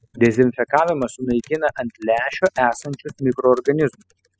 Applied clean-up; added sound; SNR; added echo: classical method spectral subtraction.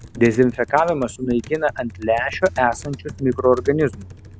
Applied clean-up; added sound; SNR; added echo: none; Computer keyboard; 17 dB; none.